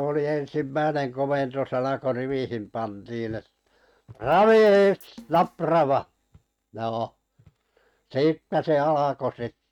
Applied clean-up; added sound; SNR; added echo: neural mask model RNNoise.